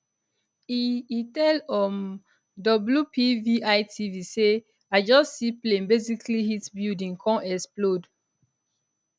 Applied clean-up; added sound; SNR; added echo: none; none; none; none.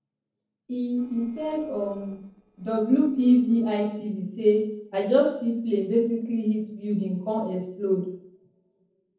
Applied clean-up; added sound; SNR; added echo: neural separator model SepFormer DNS4.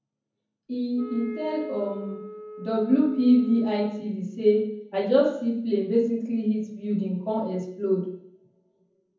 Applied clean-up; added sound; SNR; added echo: none; Wind instrument, woodwind instrument; 14 dB; reverberation time 0.7 s.